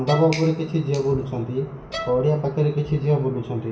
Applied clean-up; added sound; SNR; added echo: none; Bowed string instrument; 16 dB; reverberation time 0.7 s.